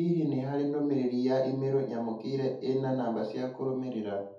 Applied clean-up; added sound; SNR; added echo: none; none; none; reverberation time 0.6 s.